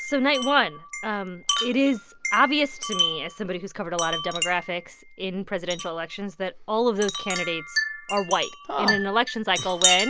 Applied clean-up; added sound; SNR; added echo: none; Wind chime; 4 dB; none.